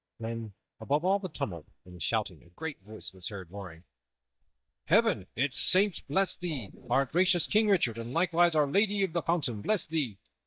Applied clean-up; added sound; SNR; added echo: neural mask model DeepFilterNet 3.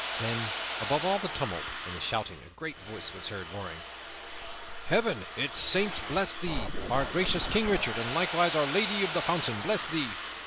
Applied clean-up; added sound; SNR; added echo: none; Scratching (performance technique) + Domestic sounds, home sounds; 4 dB; none.